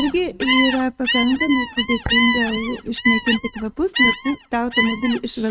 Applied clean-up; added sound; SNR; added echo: neural mask model RNNoise.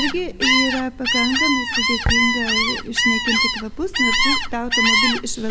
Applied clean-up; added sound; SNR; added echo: none; Gull, seagull; -4 dB; none.